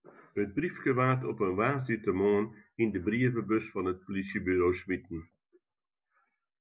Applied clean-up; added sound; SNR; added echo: none; none; none; none.